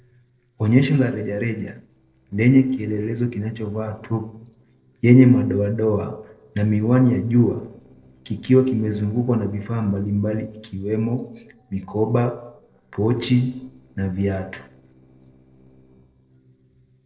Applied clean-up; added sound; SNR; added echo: neural separator model SepFormer DNS4.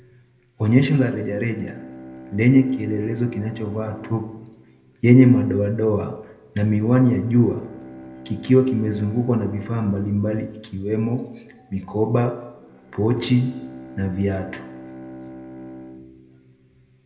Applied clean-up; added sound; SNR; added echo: none; Bowed string instrument; 19 dB; reverberation time 0.7 s.